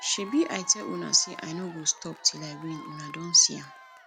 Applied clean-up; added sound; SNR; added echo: none; Applause / Crowd / Cheering; 17 dB; none.